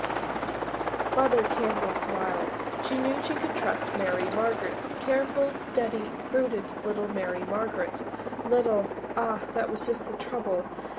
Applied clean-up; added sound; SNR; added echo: none; Aircraft; 2 dB; none.